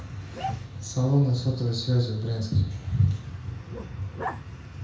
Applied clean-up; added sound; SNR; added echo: none; Growling; 15 dB; reverberation time 0.5 s.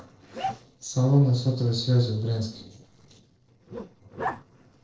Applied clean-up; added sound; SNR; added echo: neural separator model SepFormer DNS4.